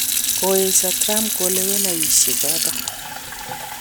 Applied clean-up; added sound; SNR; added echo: none; Fill (with liquid) / Sink (filling or washing); -3 dB; none.